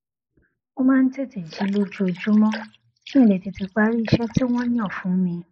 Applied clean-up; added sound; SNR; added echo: neural mask model Resemble Enhance denoiser.